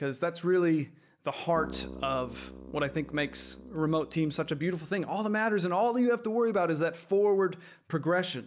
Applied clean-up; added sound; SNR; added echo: none; Keyboard (musical); 16 dB; none.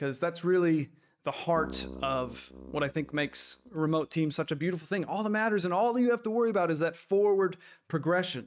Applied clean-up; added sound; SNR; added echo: neural mask model RNNoise.